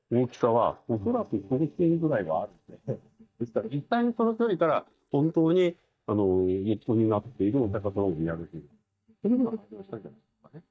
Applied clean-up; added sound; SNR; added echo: neural mask model DeepFilterNet 3.